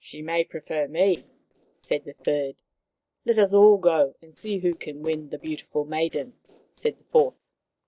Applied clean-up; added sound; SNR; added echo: neural separator model SepFormer DNS4.